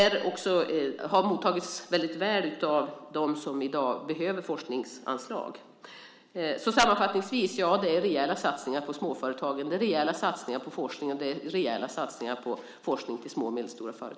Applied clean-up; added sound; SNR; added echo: none; none; none; none.